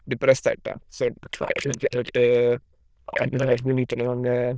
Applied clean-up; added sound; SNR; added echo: neural diffusion model UNIVERSE++.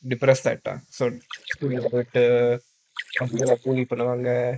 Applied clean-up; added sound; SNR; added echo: neural mask model Resemble Enhance denoiser.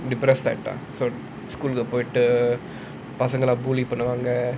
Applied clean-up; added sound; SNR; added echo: none; none; none; none.